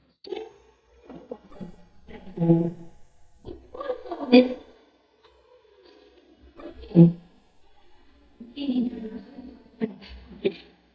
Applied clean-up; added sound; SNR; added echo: neural mask model DeepFilterNet 3.